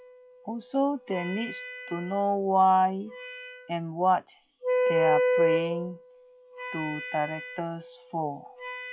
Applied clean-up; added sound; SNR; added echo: classical method log-MMSE.